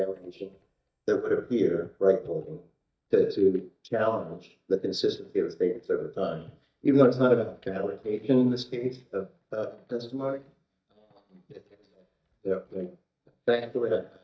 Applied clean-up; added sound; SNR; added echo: neural mask model DeepFilterNet 3.